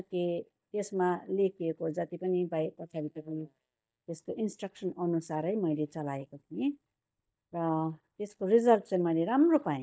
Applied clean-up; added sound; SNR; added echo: neural mask model DeepFilterNet 3.